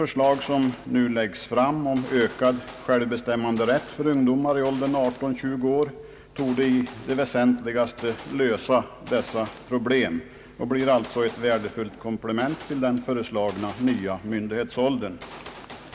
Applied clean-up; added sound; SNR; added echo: none; Gunshot, gunfire; 19 dB; none.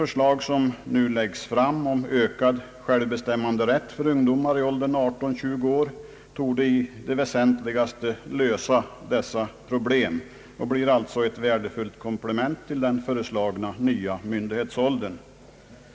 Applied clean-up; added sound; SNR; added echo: none; none; none; none.